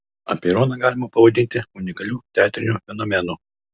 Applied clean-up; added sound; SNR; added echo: none; none; none; none.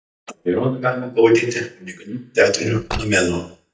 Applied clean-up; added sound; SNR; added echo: neural mask model DeepFilterNet 3.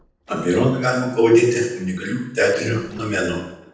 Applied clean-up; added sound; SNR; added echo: neural separator model SepFormer DNS4.